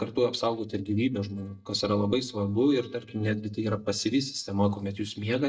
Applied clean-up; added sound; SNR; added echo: neural mask model DeepFilterNet 3.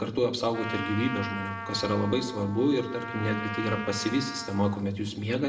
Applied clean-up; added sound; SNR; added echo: none; Trumpet; 9 dB; reverberation time 0.8 s.